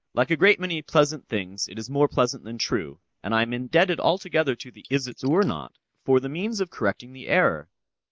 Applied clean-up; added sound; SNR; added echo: neural mask model Resemble Enhance denoiser.